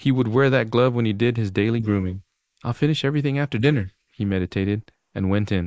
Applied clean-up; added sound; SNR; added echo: neural mask model Resemble Enhance denoiser.